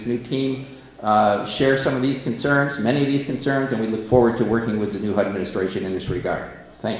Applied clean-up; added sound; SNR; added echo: none; none; none; reverberation time 1.1 s.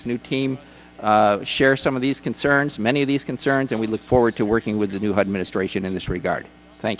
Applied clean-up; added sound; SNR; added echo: none; none; none; none.